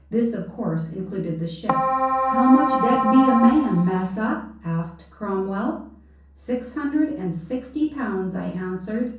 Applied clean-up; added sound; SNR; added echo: none; Keyboard (musical); -1 dB; reverberation time 0.6 s.